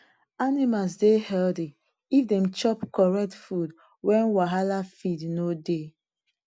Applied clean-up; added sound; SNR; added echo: none; none; none; none.